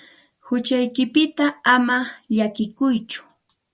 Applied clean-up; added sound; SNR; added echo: none; none; none; none.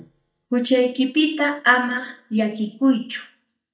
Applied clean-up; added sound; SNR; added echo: neural mask model DeepFilterNet 3.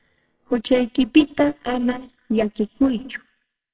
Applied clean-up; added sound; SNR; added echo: neural separator model SepFormer WHAMR!.